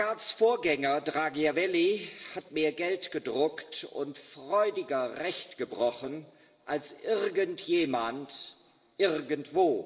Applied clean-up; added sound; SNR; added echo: none; none; none; reverberation time 1.3 s.